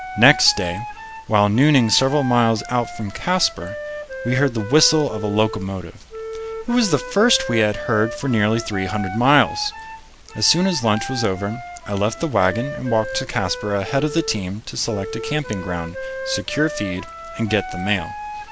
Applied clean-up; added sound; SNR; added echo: none; Wind instrument, woodwind instrument; 11 dB; none.